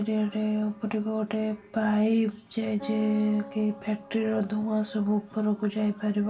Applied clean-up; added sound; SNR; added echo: none; Acoustic guitar; 20 dB; reverberation time 0.2 s.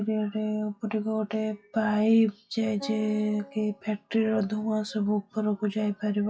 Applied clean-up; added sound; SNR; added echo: classical method WPE with log-MMSE.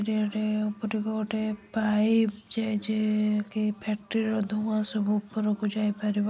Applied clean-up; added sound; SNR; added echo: none; none; none; none.